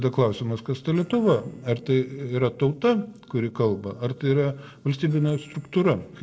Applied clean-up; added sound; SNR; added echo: neural separator model SepFormer DNS4.